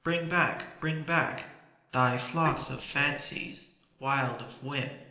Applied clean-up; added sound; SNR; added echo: neural separator model SepFormer DNS4.